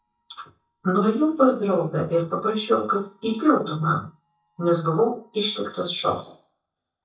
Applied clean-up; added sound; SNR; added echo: neural mask model DeepFilterNet 3.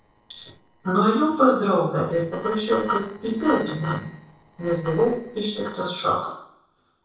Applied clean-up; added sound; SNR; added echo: neural separator model SepFormer DNS4.